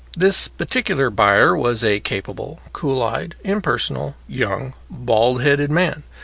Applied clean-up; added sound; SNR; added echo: none; none; none; none.